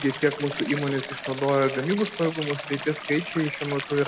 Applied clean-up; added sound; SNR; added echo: none; Stream; 10 dB; none.